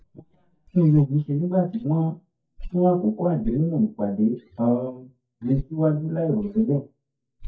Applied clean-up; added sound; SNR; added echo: neural mask model DeepFilterNet 3.